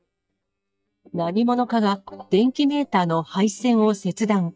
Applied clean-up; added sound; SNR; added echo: neural mask model DeepFilterNet 3.